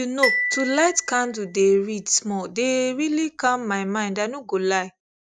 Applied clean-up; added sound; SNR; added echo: none; Glockenspiel; 8 dB; none.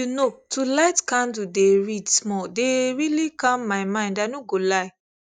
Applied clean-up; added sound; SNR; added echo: neural mask model DeepFilterNet 3.